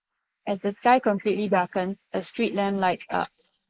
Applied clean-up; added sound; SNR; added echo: neural mask model Resemble Enhance denoiser.